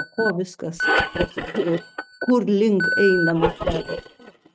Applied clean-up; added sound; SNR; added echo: neural mask model RNNoise.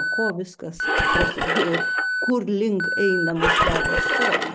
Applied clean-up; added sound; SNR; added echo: none; Engine + Alarm; -3 dB; none.